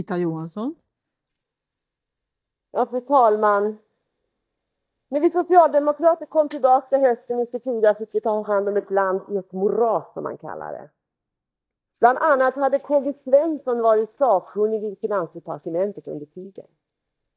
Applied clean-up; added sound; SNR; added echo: neural mask model DeepFilterNet 3.